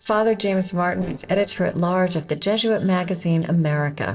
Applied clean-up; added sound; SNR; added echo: neural separator model SepFormer DNS4.